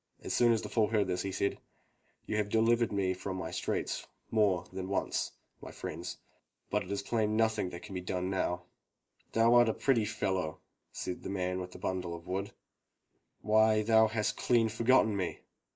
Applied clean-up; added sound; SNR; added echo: neural mask model Resemble Enhance denoiser.